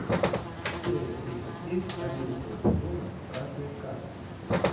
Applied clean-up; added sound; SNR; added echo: none; Buzz; -4 dB; reverberation time 0.9 s.